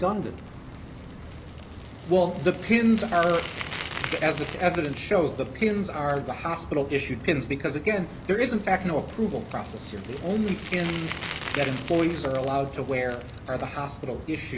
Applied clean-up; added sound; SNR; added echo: none; Bicycle; 11 dB; none.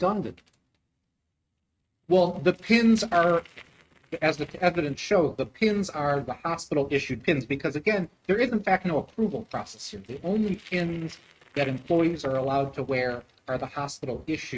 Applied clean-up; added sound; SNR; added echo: neural mask model RNNoise.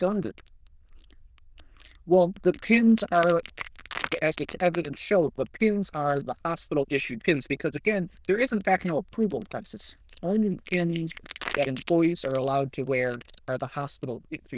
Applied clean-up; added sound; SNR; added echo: neural diffusion model UNIVERSE++.